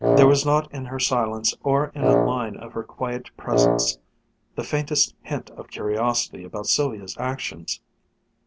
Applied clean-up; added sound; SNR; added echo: none; Wind instrument, woodwind instrument; -3 dB; none.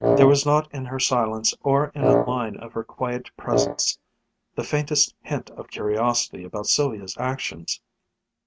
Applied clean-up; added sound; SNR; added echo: neural mask model RNNoise.